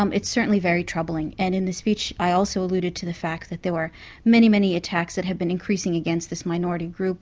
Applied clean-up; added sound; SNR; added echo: none; none; none; none.